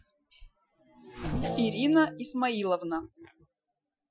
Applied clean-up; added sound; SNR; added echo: classical method Wiener filter.